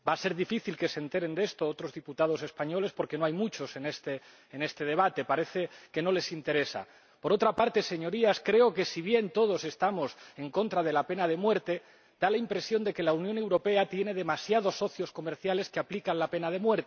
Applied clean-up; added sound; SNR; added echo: none; none; none; none.